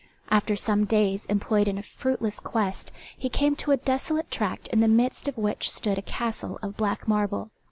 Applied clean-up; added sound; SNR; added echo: none; none; none; none.